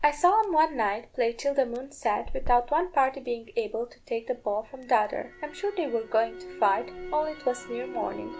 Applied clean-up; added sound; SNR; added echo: none; Crackle; 13 dB; none.